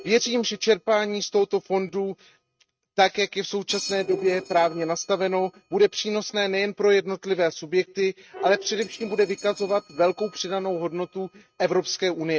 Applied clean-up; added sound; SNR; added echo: neural mask model RNNoise.